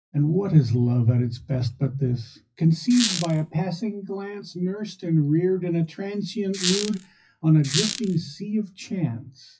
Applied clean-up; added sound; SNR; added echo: classical method WPE with log-MMSE.